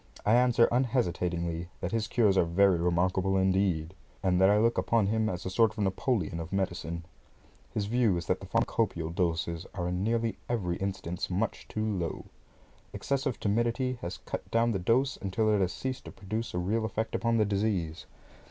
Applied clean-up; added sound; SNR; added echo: none; none; none; none.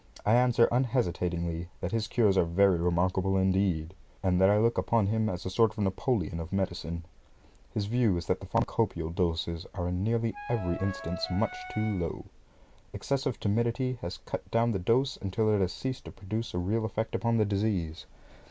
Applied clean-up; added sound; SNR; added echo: none; Wind instrument, woodwind instrument; 12 dB; none.